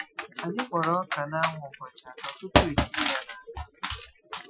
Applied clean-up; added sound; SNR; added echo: classical method Wiener filter.